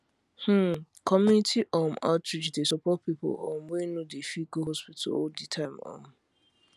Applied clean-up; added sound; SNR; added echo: none; none; none; none.